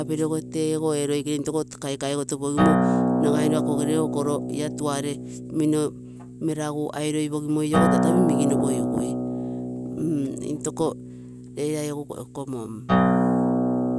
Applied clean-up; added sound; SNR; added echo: none; Acoustic guitar; -1 dB; none.